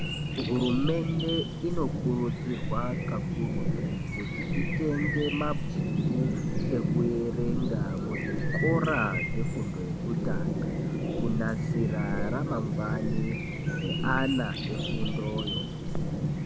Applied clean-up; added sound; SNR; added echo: none; Chirp, tweet; -3 dB; none.